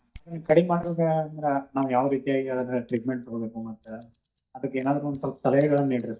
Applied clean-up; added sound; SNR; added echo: neural mask model DeepFilterNet 3.